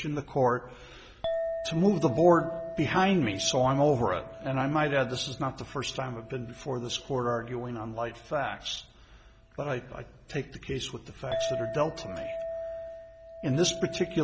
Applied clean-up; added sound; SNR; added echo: none; Chink, clink; 10 dB; none.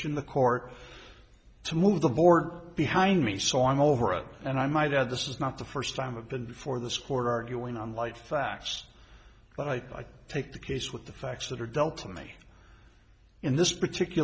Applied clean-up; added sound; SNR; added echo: none; none; none; none.